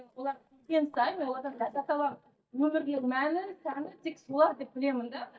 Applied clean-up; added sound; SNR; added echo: neural mask model DeepFilterNet 3.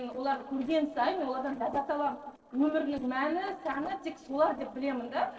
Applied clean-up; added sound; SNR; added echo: neural separator model SepFormer DNS4.